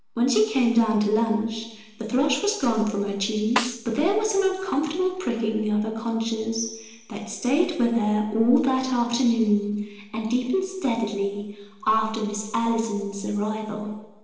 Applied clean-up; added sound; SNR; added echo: none; Snare drum; 5 dB; reverberation time 1.1 s.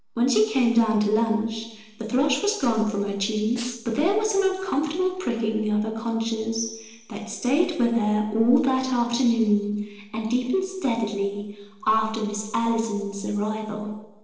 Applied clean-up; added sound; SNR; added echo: neural separator model SepFormer DNS4.